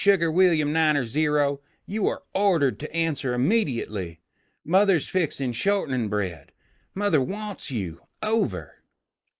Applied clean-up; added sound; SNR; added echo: neural mask model Resemble Enhance denoiser.